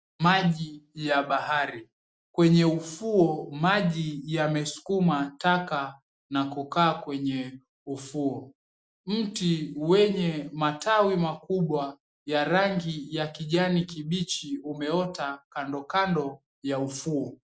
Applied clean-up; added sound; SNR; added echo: none; none; none; none.